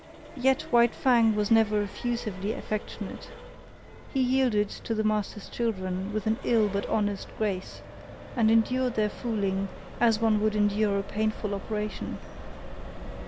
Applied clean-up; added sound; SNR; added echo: none; Accelerating, revving, vroom; 13 dB; none.